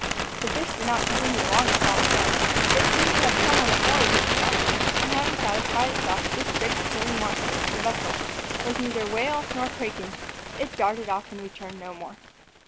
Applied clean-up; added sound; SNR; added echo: none; Bird; -5 dB; none.